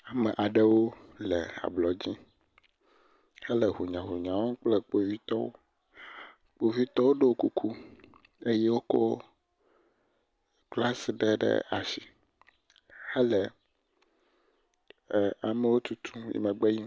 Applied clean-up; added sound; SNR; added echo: none; none; none; none.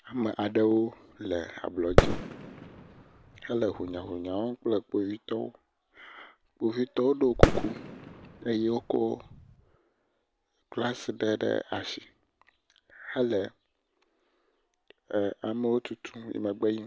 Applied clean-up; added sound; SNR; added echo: none; Fireworks; -2 dB; none.